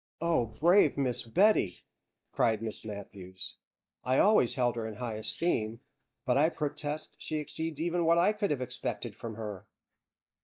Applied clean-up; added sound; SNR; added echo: neural mask model DeepFilterNet 3.